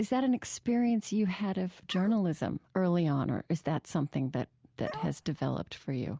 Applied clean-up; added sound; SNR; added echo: neural mask model Resemble Enhance denoiser.